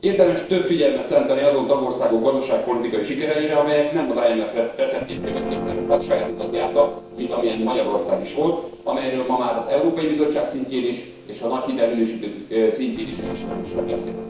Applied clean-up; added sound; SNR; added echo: neural separator model SepFormer DNS4.